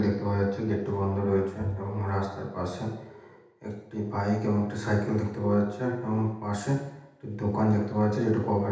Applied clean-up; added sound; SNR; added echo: none; Bowed string instrument; 11 dB; reverberation time 0.8 s.